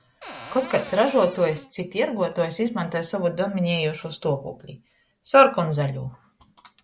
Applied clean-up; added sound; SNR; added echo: none; Cupboard open or close; 15 dB; none.